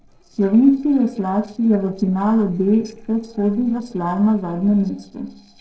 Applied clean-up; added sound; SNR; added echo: neural separator model SepFormer DNS4.